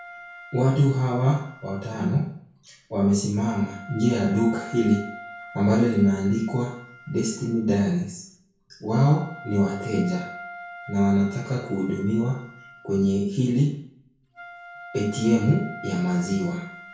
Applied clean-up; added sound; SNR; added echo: none; Wind instrument, woodwind instrument; 18 dB; reverberation time 0.6 s.